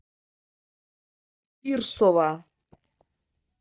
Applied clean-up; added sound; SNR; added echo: neural mask model DeepFilterNet 3.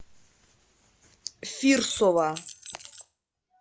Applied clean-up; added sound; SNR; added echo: classical method log-MMSE.